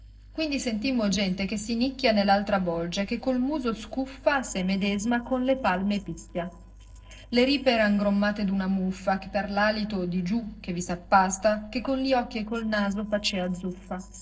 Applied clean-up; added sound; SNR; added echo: neural separator model SepFormer DNS4.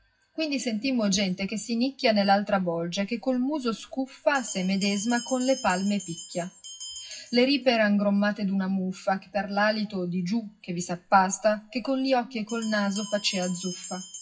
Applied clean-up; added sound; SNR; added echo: classical method WPE with log-MMSE.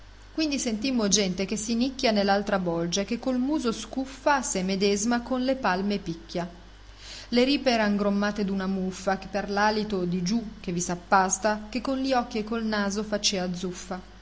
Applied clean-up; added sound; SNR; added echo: none; none; none; none.